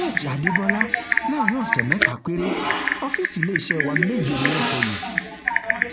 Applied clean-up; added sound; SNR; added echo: none; Typing; -3 dB; none.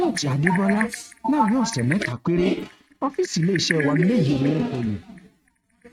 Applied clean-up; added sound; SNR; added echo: neural mask model RNNoise.